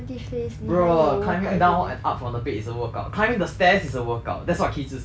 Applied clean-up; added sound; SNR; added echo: none; none; none; none.